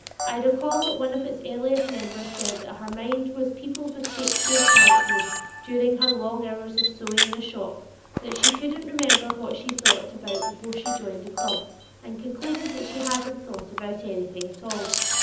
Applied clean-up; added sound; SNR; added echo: none; Camera; -3 dB; reverberation time 0.8 s.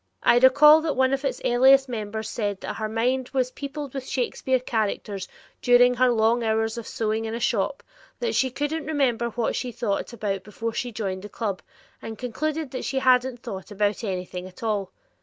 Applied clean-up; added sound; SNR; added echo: none; none; none; none.